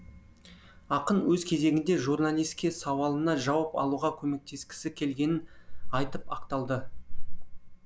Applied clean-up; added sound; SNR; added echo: none; none; none; none.